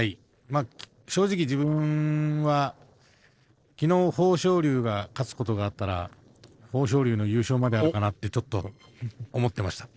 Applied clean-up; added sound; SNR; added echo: neural separator model SepFormer DNS4.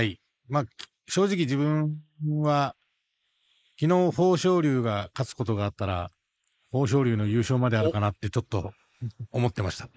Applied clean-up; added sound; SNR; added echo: neural mask model Resemble Enhance denoiser.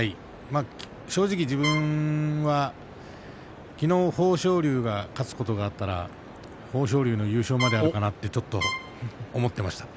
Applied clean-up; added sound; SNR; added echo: none; Trumpet; 7 dB; none.